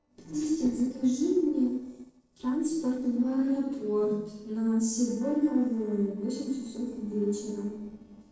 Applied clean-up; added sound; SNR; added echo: neural separator model SepFormer DNS4.